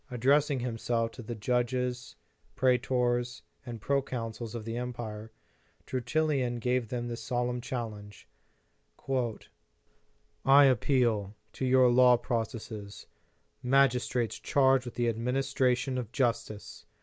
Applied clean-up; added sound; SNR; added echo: none; none; none; none.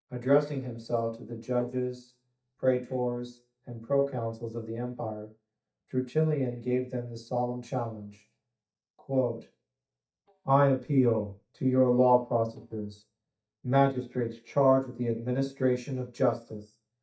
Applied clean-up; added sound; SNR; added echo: neural mask model DeepFilterNet 3.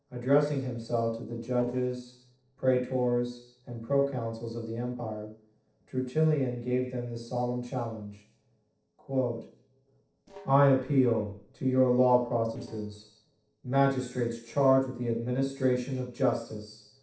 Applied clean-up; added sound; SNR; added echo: neural separator model SepFormer DNS4.